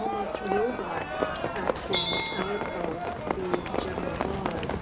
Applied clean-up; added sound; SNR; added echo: none; Livestock, farm animals, working animals; -4 dB; reverberation time 0.2 s.